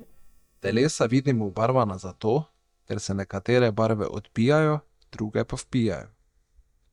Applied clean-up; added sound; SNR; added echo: neural mask model DeepFilterNet 3.